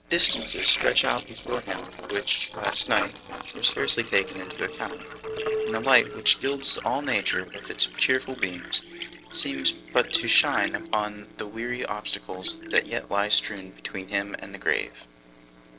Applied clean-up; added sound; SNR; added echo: neural separator model SepFormer DNS4.